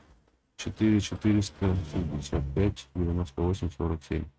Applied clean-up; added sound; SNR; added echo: neural mask model RNNoise.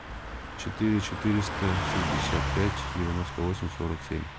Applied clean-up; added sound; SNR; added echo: none; Car passing by / Truck; 3 dB; none.